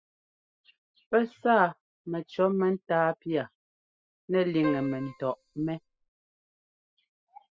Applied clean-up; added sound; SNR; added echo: classical method spectral subtraction.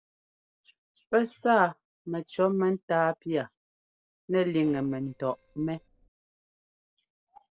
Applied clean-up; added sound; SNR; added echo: neural separator model SepFormer DNS4.